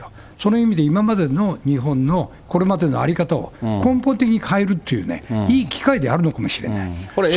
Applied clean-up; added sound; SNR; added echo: none; none; none; none.